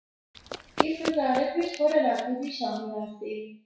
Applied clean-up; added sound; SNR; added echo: classical method WPE with log-MMSE.